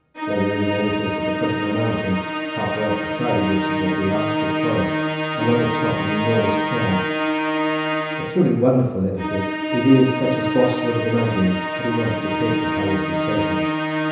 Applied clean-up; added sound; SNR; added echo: none; Musical instrument; 1 dB; reverberation time 1.0 s.